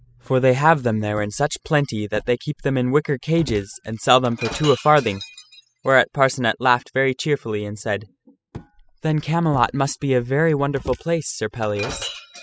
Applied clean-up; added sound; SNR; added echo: classical method spectral subtraction.